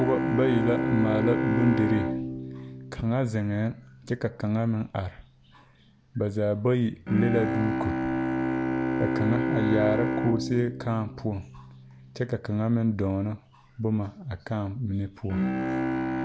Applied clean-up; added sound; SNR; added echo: none; Bowed string instrument; 2 dB; none.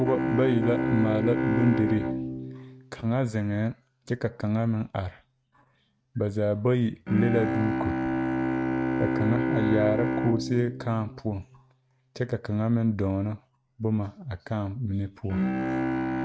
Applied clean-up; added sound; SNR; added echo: neural mask model RNNoise.